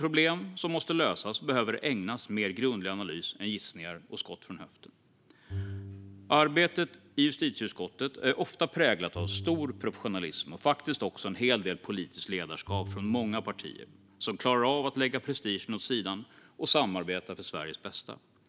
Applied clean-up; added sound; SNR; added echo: none; Bowed string instrument; 14 dB; none.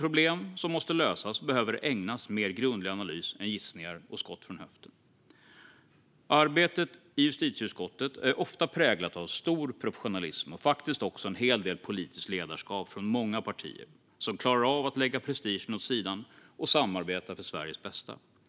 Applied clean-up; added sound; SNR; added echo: none; none; none; none.